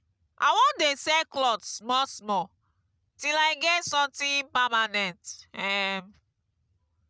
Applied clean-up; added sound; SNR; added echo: none; none; none; none.